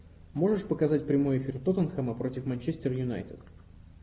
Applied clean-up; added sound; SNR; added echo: none; none; none; none.